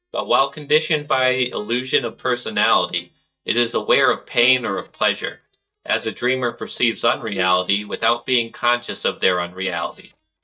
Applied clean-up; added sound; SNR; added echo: neural mask model DeepFilterNet 3.